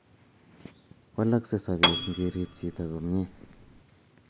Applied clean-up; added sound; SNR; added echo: none; Piano; 0 dB; none.